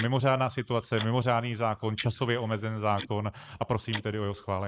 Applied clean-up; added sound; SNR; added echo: neural mask model Resemble Enhance denoiser.